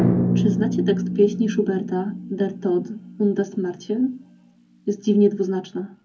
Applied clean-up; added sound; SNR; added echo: none; Drum; 4 dB; reverberation time 0.3 s.